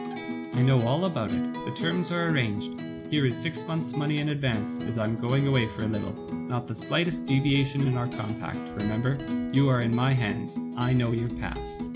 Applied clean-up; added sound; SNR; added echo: none; Acoustic guitar; 7 dB; none.